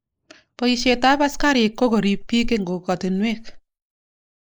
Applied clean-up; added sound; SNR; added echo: neural mask model Resemble Enhance denoiser.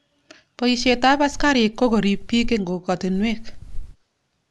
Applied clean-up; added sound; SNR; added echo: none; Wind; 9 dB; none.